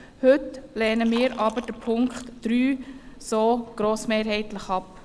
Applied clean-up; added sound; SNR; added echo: none; Liquid; 19 dB; none.